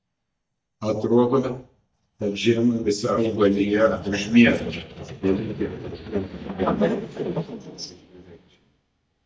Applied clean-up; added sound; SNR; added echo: neural mask model DeepFilterNet 3.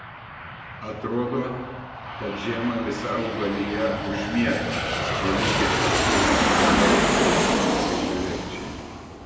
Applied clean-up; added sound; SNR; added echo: none; Aircraft; -4 dB; reverberation time 1.2 s.